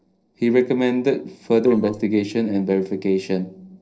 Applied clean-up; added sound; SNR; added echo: neural separator model SepFormer DNS4.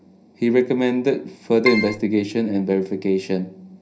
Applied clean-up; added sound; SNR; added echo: none; Keyboard (musical); 3 dB; reverberation time 0.4 s.